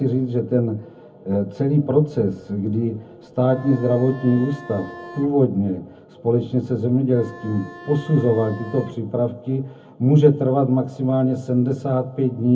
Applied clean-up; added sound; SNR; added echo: none; Bowed string instrument; 19 dB; reverberation time 0.3 s.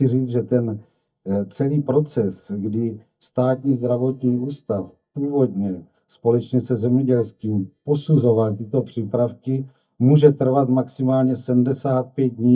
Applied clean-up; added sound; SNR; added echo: neural mask model DeepFilterNet 3.